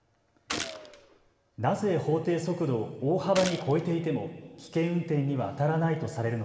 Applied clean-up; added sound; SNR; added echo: none; Gunshot, gunfire; 11 dB; reverberation time 2.0 s.